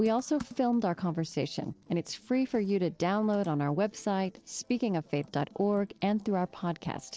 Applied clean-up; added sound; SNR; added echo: neural separator model SepFormer DNS4.